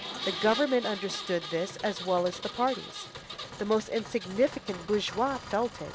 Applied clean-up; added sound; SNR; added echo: none; Engine; 10 dB; none.